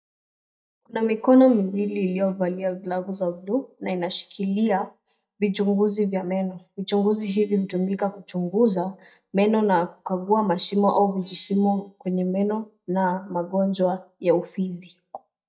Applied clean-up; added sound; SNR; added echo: neural mask model DeepFilterNet 3.